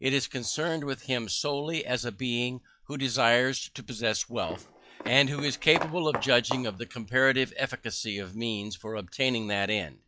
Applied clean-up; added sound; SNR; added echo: classical method log-MMSE.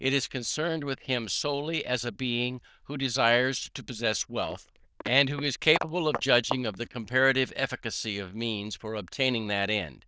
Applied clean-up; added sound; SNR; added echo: neural diffusion model UNIVERSE++.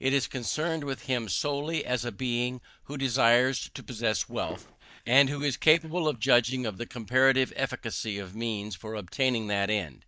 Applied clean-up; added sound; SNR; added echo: neural mask model DeepFilterNet 3.